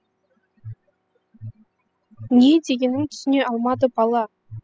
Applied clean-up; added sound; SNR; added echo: classical method spectral subtraction.